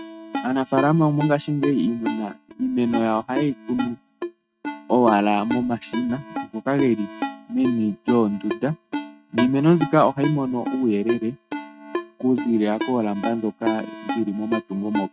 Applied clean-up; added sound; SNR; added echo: neural mask model RNNoise.